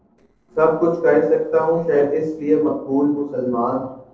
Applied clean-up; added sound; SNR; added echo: neural separator model SepFormer DNS4.